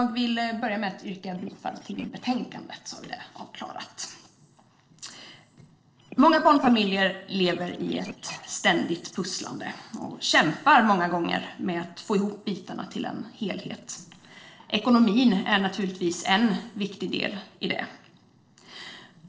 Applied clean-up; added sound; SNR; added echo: neural separator model SepFormer DNS4.